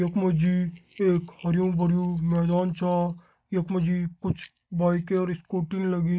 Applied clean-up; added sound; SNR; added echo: neural mask model DeepFilterNet 3.